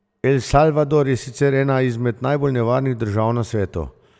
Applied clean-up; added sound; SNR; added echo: none; none; none; none.